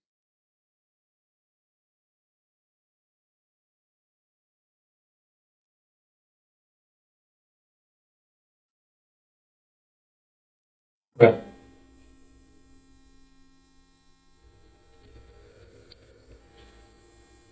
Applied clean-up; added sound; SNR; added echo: neural mask model DeepFilterNet 3.